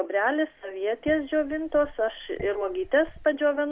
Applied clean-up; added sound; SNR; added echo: none; Dishes, pots, and pans; 18 dB; none.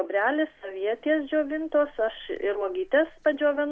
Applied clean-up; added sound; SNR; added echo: none; none; none; none.